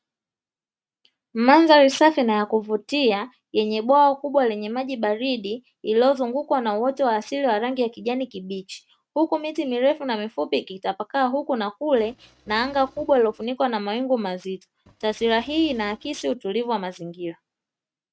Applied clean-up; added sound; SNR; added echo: neural mask model RNNoise.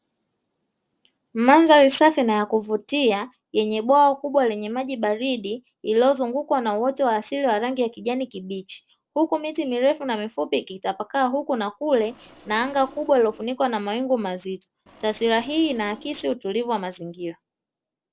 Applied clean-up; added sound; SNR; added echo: neural separator model SepFormer DNS4.